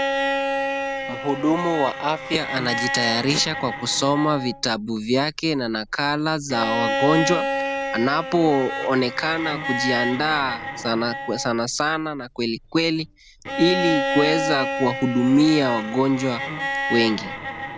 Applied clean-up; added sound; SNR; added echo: none; Bowed string instrument; 5 dB; none.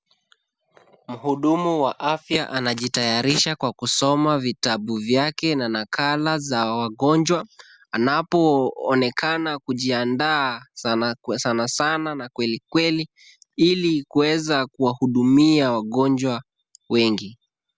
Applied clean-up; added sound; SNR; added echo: none; none; none; none.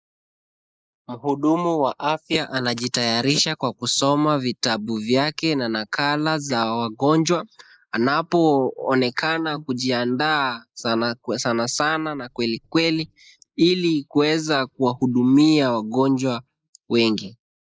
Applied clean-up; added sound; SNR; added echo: neural mask model Resemble Enhance denoiser.